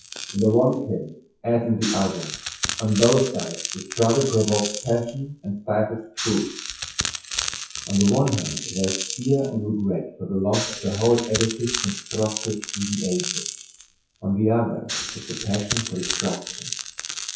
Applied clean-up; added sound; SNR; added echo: classical method WPE with log-MMSE.